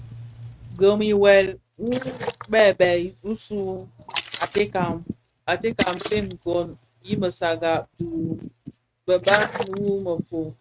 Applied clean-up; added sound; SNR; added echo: neural mask model RNNoise.